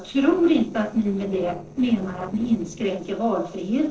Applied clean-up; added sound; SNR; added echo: neural separator model SepFormer DNS4.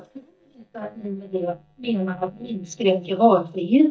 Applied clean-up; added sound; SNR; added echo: neural mask model DeepFilterNet 3.